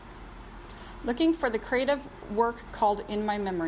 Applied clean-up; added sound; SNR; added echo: none; none; none; none.